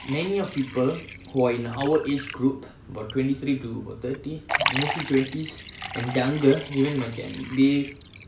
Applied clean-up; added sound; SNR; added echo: none; Liquid; 9 dB; none.